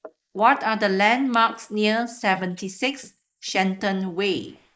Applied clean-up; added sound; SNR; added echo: neural mask model Resemble Enhance denoiser.